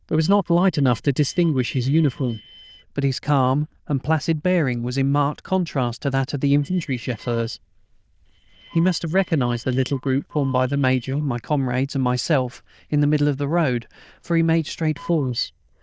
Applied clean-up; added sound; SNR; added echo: neural diffusion model UNIVERSE++.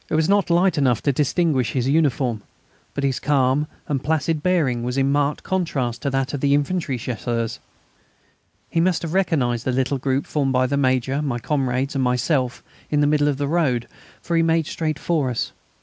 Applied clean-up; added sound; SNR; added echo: none; none; none; none.